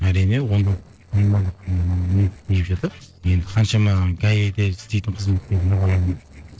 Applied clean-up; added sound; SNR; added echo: neural separator model SepFormer DNS4.